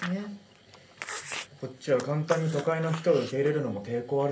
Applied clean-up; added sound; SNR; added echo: none; Chewing, mastication; 13 dB; reverberation time 0.3 s.